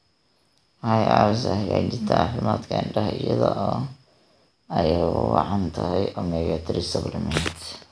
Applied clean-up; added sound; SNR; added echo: none; none; none; none.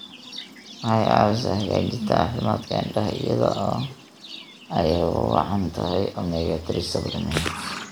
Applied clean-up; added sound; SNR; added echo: none; Livestock, farm animals, working animals; 16 dB; none.